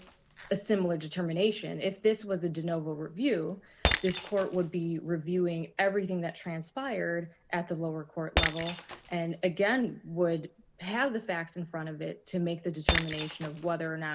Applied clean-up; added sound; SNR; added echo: none; Shatter; 5 dB; none.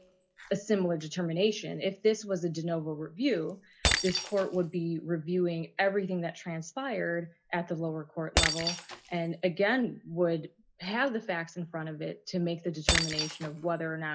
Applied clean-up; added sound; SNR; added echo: classical method log-MMSE.